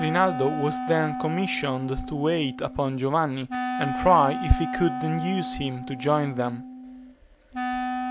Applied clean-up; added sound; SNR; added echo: none; Wind instrument, woodwind instrument; 6 dB; none.